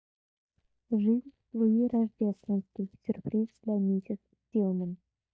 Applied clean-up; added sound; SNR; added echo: neural mask model DeepFilterNet 3.